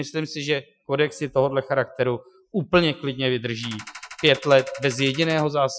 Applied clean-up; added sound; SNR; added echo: classical method Wiener filter.